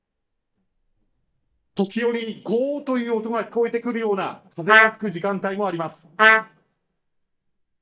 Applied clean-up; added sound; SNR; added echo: neural mask model DeepFilterNet 3.